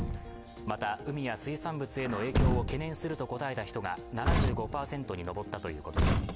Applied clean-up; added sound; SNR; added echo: none; Truck; -2 dB; none.